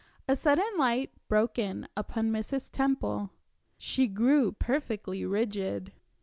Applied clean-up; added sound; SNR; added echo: none; none; none; none.